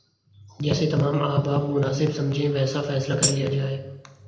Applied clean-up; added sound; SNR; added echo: none; Tambourine; 5 dB; reverberation time 0.8 s.